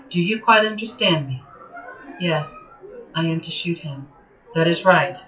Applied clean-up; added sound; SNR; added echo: classical method WPE with log-MMSE.